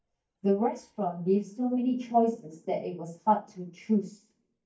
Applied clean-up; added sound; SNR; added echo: neural mask model DeepFilterNet 3.